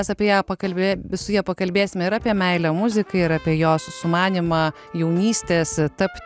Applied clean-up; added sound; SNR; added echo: none; none; none; none.